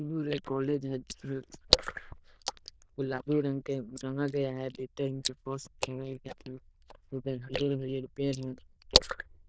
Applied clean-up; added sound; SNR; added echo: neural diffusion model UNIVERSE++.